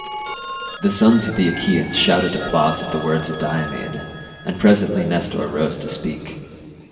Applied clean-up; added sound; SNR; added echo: none; Telephone; 12 dB; reverberation time 2.7 s.